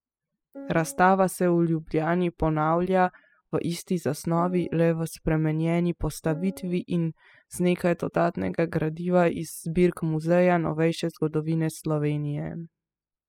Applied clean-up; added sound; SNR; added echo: classical method spectral subtraction.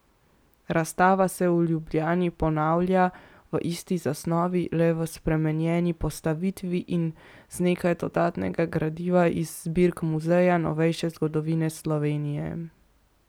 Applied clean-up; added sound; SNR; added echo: none; none; none; none.